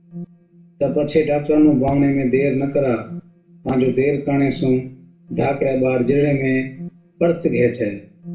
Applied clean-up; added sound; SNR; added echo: none; Alarm; 18 dB; reverberation time 0.4 s.